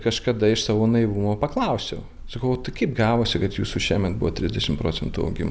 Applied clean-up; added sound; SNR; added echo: none; none; none; none.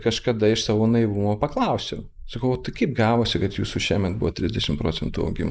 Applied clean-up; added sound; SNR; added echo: neural mask model Resemble Enhance denoiser.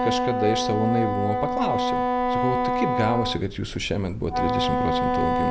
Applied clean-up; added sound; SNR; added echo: none; Wind instrument, woodwind instrument; -2 dB; none.